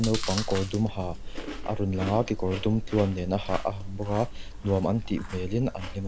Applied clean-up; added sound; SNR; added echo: none; Chewing, mastication; 7 dB; none.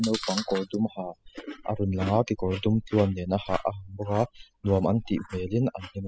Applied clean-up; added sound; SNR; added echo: classical method spectral subtraction.